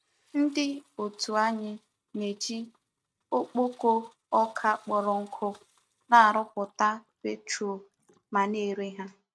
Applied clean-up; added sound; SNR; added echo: neural mask model RNNoise.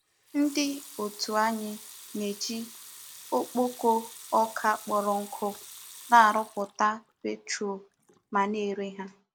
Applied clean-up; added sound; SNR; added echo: none; Sink (filling or washing) / Water tap, faucet / Liquid; 19 dB; none.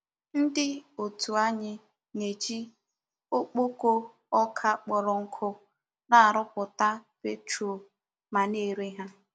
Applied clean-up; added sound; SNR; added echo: none; none; none; none.